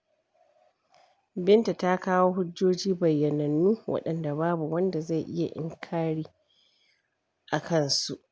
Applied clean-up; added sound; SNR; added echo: none; none; none; none.